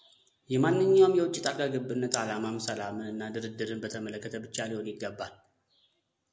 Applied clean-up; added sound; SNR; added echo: none; none; none; none.